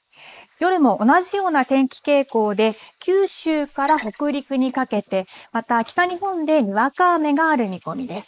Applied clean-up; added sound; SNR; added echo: neural mask model Resemble Enhance denoiser.